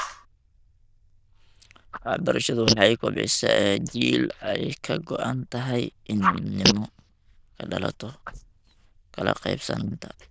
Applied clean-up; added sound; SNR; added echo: neural diffusion model UNIVERSE++.